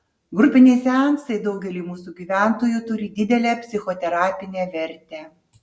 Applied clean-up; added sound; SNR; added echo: none; none; none; none.